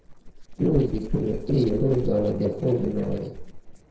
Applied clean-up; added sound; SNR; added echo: neural separator model SepFormer DNS4.